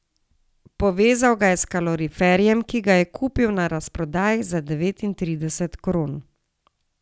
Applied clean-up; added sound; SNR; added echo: none; none; none; none.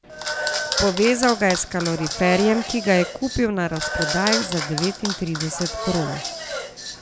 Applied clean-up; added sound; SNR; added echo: none; Applause / Clapping; 5 dB; none.